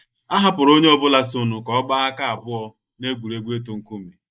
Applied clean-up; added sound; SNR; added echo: neural mask model Resemble Enhance denoiser.